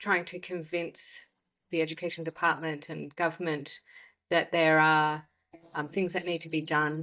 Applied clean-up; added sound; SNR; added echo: neural mask model DeepFilterNet 3.